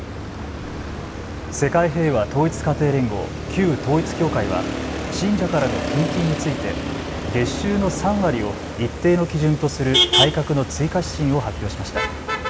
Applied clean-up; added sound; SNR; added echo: none; Motor vehicle (road); 4 dB; reverberation time 1.4 s.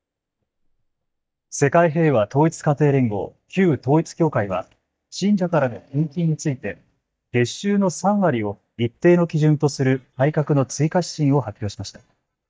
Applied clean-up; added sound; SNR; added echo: neural mask model DeepFilterNet 3.